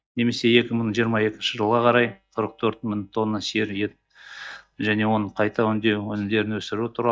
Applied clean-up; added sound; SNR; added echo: neural mask model DeepFilterNet 3.